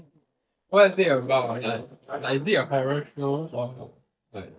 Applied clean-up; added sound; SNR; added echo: neural mask model DeepFilterNet 3.